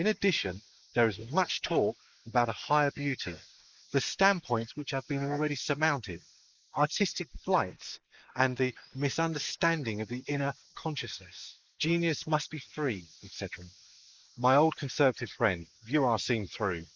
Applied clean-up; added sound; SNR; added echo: neural mask model Resemble Enhance denoiser.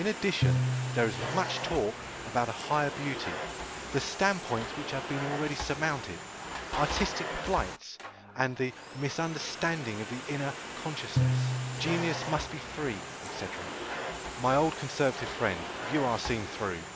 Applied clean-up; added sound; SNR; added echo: none; Domestic sounds, home sounds + Bowed string instrument; 2 dB; none.